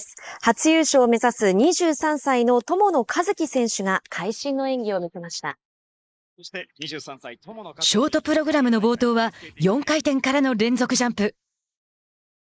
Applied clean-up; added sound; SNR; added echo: neural mask model Resemble Enhance denoiser.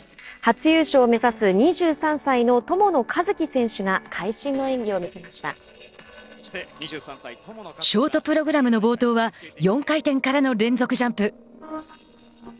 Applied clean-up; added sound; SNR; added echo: neural separator model SepFormer DNS4.